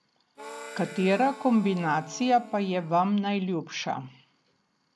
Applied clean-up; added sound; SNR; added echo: none; Harmonica; 17 dB; none.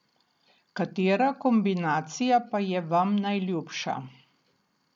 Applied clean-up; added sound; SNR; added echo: none; none; none; none.